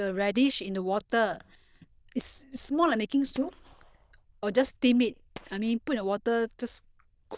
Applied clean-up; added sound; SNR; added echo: neural diffusion model UNIVERSE++.